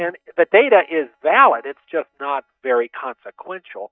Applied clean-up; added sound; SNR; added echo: neural mask model DeepFilterNet 3.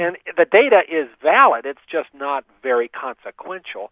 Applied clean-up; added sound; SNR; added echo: none; none; none; none.